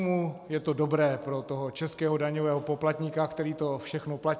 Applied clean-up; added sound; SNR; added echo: none; none; none; none.